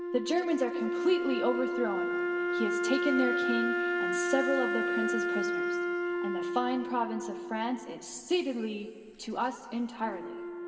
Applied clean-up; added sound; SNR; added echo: none; Wind instrument, woodwind instrument; 0 dB; reverberation time 2.3 s.